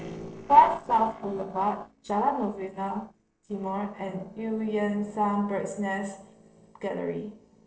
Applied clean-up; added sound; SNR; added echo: neural separator model SepFormer DNS4.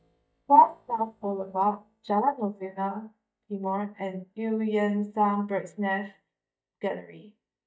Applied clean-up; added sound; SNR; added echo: neural mask model DeepFilterNet 3.